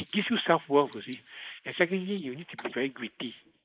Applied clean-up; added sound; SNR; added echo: neural mask model Resemble Enhance denoiser.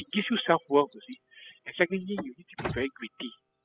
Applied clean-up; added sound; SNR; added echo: classical method spectral subtraction.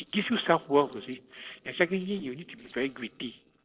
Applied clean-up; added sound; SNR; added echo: neural separator model SepFormer DNS4.